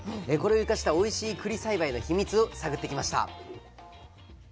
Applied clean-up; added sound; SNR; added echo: none; none; none; none.